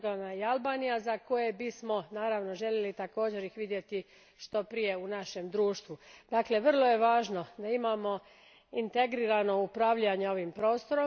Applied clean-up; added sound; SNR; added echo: none; none; none; none.